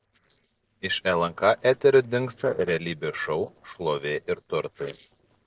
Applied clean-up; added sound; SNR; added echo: neural separator model SepFormer DNS4.